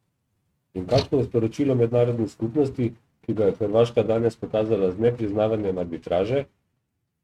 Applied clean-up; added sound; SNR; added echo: neural mask model RNNoise.